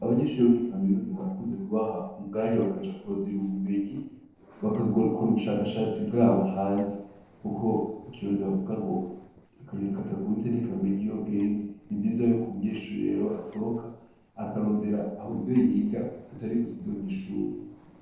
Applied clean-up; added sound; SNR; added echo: neural separator model SepFormer DNS4.